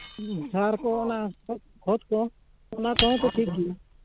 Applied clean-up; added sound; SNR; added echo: none; Shatter; 9 dB; none.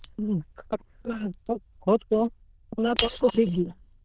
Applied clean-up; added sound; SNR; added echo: neural diffusion model UNIVERSE++.